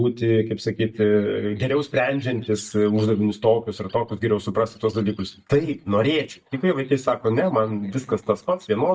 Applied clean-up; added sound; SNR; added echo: neural mask model DeepFilterNet 3.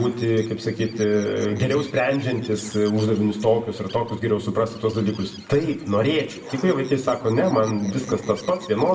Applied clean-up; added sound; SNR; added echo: none; Bird; 20 dB; reverberation time 0.7 s.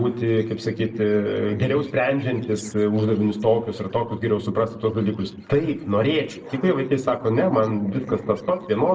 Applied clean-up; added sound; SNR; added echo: neural separator model SepFormer DNS4.